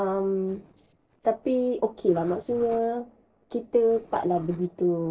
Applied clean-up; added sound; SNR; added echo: neural separator model SepFormer DNS4.